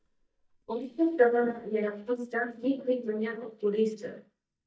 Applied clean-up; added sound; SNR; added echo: neural mask model DeepFilterNet 3.